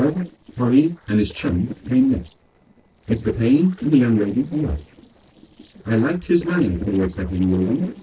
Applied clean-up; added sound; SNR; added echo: neural separator model SepFormer DNS4.